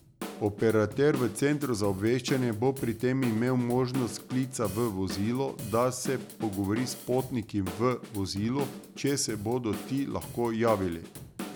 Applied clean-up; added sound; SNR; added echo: none; Drum / Drum kit; 13 dB; none.